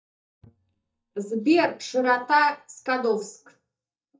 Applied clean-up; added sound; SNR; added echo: neural mask model DeepFilterNet 3.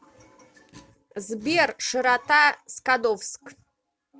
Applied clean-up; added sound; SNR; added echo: none; none; none; none.